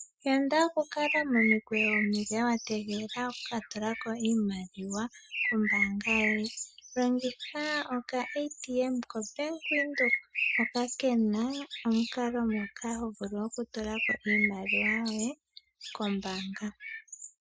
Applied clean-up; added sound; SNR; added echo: neural mask model Resemble Enhance denoiser.